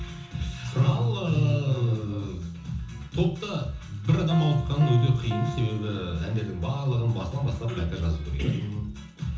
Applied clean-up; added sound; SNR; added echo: none; Piano; 18 dB; reverberation time 0.7 s.